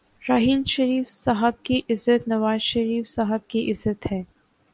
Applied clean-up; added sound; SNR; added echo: none; none; none; none.